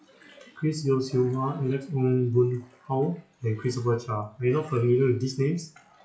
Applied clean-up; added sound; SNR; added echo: classical method WPE with log-MMSE.